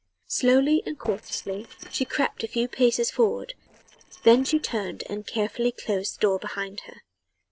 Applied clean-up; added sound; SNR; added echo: neural separator model SepFormer DNS4.